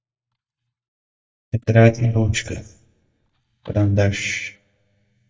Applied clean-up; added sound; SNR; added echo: neural mask model DeepFilterNet 3.